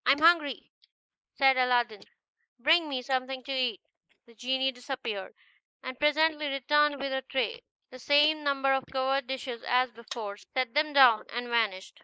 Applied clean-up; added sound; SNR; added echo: neural mask model Resemble Enhance denoiser.